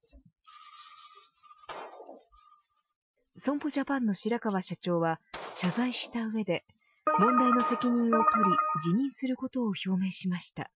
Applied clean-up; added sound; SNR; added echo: classical method Wiener filter.